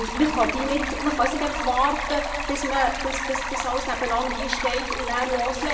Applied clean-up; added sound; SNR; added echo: none; Stream; 3 dB; reverberation time 1.7 s.